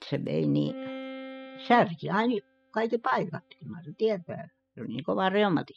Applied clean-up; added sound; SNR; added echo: classical method spectral subtraction.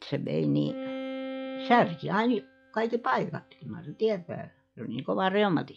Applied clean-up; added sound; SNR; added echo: classical method log-MMSE.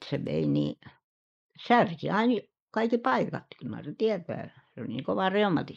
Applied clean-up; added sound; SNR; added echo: neural mask model Resemble Enhance denoiser.